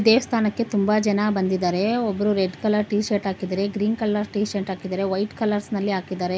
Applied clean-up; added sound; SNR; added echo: none; none; none; none.